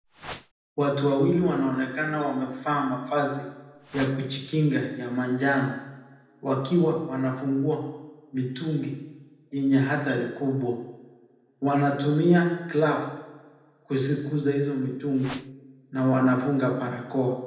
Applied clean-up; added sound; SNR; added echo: none; Whoosh, swoosh, swish; 14 dB; reverberation time 0.9 s.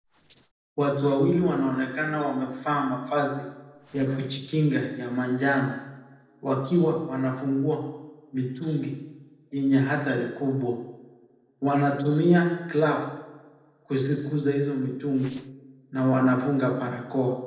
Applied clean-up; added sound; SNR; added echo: neural separator model SepFormer DNS4.